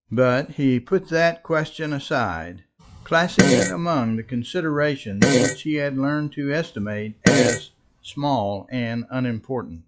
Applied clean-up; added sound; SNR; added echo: classical method log-MMSE.